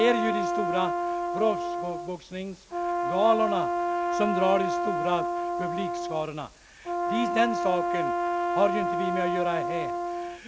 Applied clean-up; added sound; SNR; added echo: none; Brass instrument; -1 dB; none.